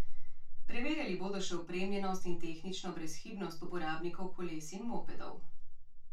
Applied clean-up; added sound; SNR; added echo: none; none; none; reverberation time 0.2 s.